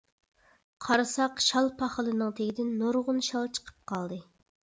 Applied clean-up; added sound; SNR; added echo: none; none; none; none.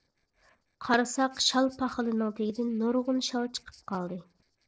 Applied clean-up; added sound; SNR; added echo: neural separator model SepFormer DNS4.